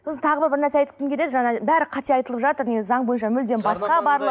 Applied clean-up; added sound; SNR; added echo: none; none; none; none.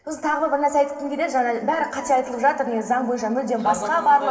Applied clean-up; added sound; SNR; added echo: none; none; none; reverberation time 2.4 s.